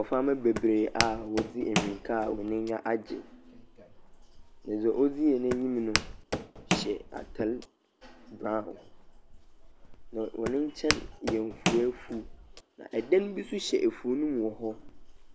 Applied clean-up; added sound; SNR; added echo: none; Walk, footsteps; 7 dB; none.